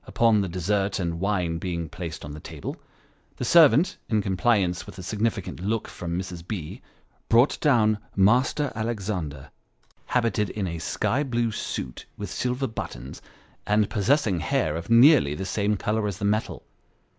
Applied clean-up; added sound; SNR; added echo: none; none; none; none.